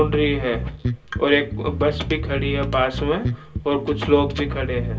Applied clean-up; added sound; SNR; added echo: none; Bass guitar; 5 dB; reverberation time 0.2 s.